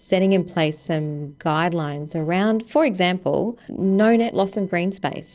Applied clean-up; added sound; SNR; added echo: neural separator model SepFormer DNS4.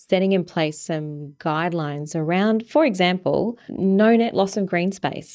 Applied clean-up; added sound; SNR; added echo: neural mask model DeepFilterNet 3.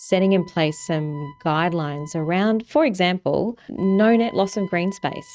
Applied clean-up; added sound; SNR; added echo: neural mask model RNNoise.